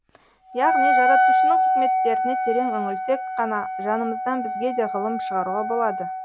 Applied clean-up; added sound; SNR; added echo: none; Wind instrument, woodwind instrument; -4 dB; none.